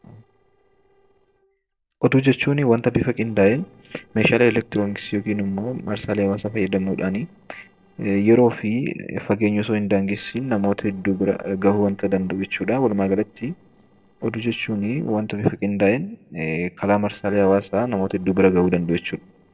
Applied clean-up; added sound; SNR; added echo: neural separator model SepFormer DNS4.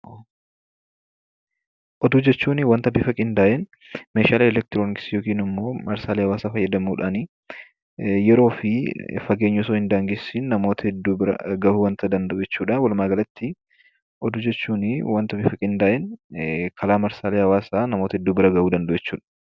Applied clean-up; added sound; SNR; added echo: none; none; none; none.